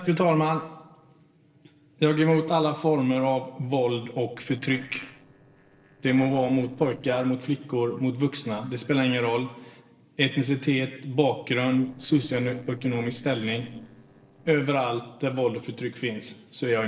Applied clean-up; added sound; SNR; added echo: neural separator model SepFormer DNS4.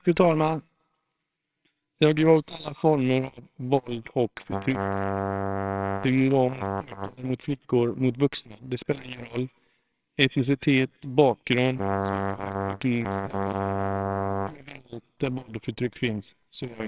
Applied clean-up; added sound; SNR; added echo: neural separator model SepFormer WHAMR!.